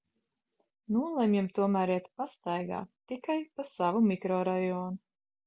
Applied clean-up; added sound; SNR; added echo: none; none; none; none.